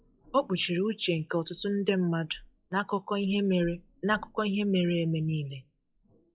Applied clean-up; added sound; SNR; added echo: classical method log-MMSE.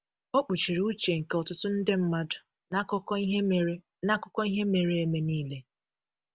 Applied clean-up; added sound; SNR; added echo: none; none; none; none.